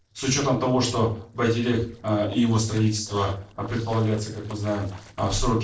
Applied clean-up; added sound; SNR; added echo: neural separator model SepFormer DNS4.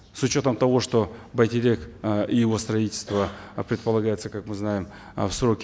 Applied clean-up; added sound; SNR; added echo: none; none; none; none.